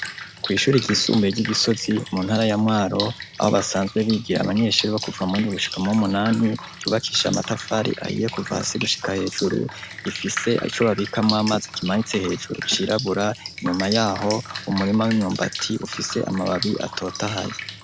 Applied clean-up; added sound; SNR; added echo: none; Drip; 11 dB; none.